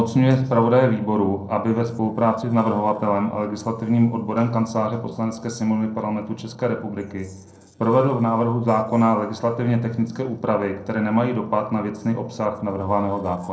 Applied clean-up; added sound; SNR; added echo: neural separator model SepFormer DNS4.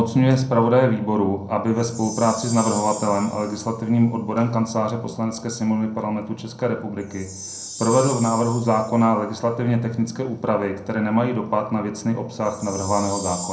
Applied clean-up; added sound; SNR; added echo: none; Chime; 17 dB; reverberation time 0.5 s.